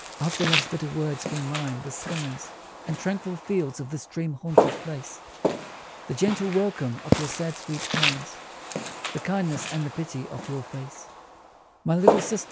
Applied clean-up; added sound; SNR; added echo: none; Walk, footsteps; 0 dB; none.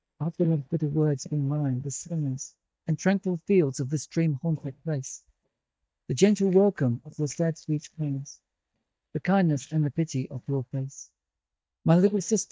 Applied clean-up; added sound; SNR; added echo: neural mask model DeepFilterNet 3.